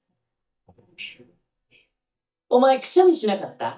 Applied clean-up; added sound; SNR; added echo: neural mask model DeepFilterNet 3.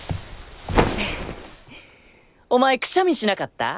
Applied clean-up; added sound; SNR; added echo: none; none; none; none.